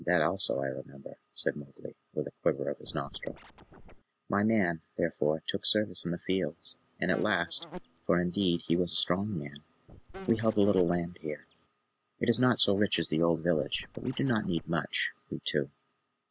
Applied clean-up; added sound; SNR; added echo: none; Scratching (performance technique) + Insect; 18 dB; none.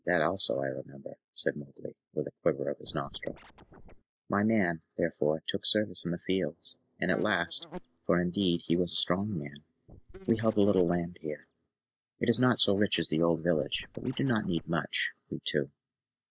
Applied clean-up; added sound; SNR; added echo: neural mask model DeepFilterNet 3.